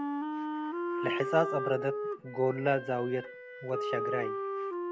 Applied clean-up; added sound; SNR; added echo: none; Wind instrument, woodwind instrument; 2 dB; none.